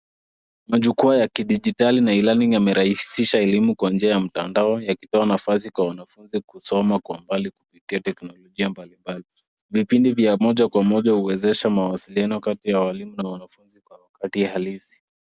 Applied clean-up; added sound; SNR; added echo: none; none; none; none.